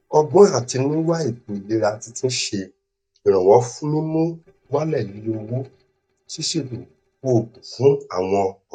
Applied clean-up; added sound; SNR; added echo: neural mask model DeepFilterNet 3.